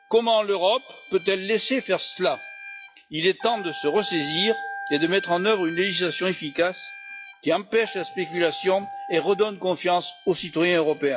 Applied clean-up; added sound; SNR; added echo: classical method log-MMSE.